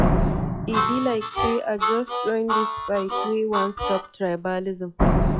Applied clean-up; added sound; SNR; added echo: classical method log-MMSE.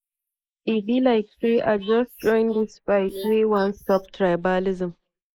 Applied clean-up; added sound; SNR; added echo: neural mask model Resemble Enhance denoiser.